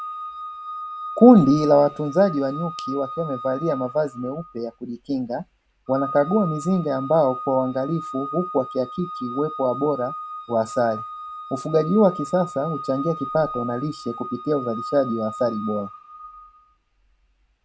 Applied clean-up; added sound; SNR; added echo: none; Organ; 11 dB; none.